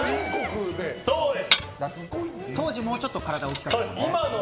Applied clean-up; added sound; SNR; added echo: none; Glass; 5 dB; none.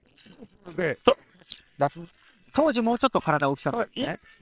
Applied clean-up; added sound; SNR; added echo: neural separator model SepFormer WHAM!.